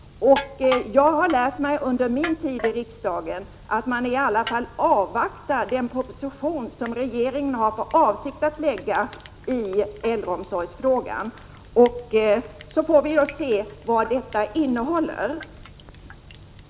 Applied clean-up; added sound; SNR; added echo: none; Crushing; 18 dB; none.